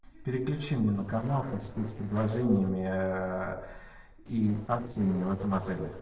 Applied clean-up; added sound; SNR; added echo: neural separator model SepFormer DNS4.